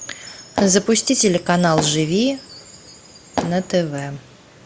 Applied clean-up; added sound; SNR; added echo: none; Fireworks + Chime; 11 dB; none.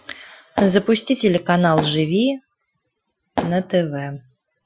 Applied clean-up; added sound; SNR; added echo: classical method Wiener filter.